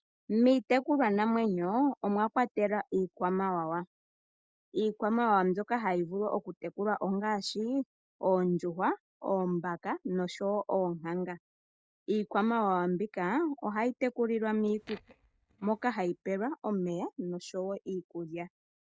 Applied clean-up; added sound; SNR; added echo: neural mask model DeepFilterNet 3.